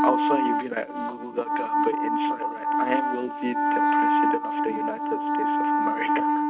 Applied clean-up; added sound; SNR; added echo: neural mask model RNNoise.